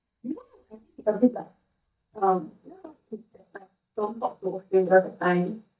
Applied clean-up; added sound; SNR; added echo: neural mask model DeepFilterNet 3.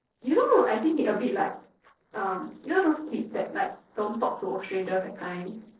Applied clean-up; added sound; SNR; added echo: neural separator model SepFormer DNS4.